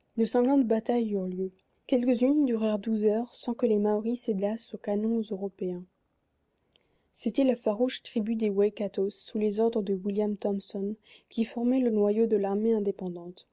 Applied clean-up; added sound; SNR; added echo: none; none; none; none.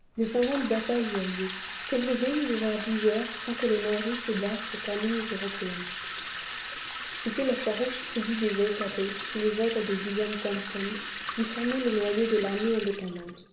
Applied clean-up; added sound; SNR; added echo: none; Sink (filling or washing) / Water tap, faucet; 3 dB; reverberation time 1.3 s.